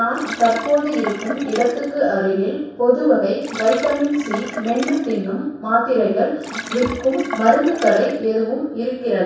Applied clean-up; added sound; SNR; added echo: none; Sink (filling or washing); 13 dB; reverberation time 0.7 s.